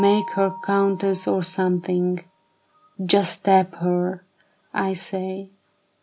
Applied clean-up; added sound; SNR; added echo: none; Mallet percussion; 17 dB; none.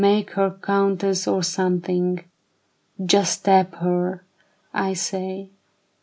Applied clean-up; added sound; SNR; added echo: neural mask model Resemble Enhance denoiser.